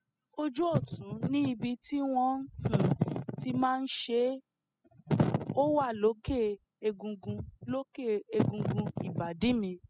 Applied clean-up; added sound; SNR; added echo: classical method spectral subtraction.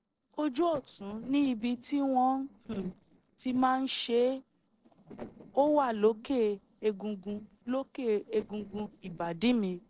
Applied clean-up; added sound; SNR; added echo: neural separator model SepFormer DNS4.